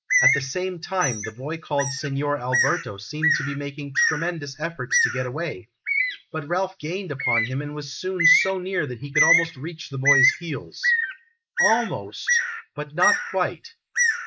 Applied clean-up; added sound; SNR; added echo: neural mask model Resemble Enhance denoiser.